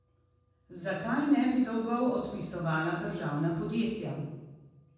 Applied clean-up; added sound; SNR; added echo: none; none; none; reverberation time 1.2 s.